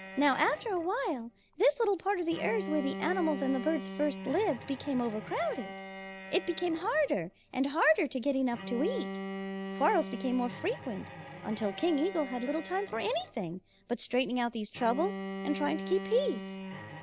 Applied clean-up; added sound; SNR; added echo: none; Bowed string instrument; 10 dB; none.